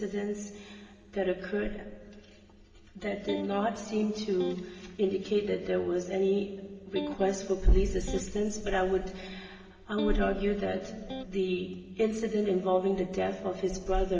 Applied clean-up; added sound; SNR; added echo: none; Electric guitar; 11 dB; reverberation time 2.8 s.